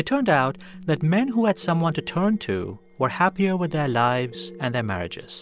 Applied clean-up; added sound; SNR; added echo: none; none; none; none.